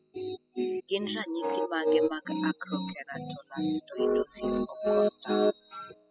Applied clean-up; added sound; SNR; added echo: classical method spectral subtraction.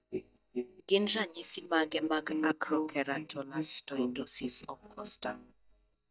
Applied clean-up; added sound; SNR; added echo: neural mask model DeepFilterNet 3.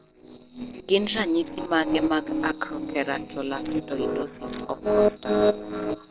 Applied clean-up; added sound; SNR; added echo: neural separator model SepFormer DNS4.